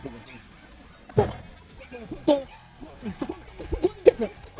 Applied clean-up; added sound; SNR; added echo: neural mask model DeepFilterNet 3.